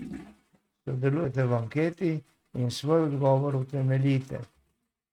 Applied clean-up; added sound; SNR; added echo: neural mask model RNNoise.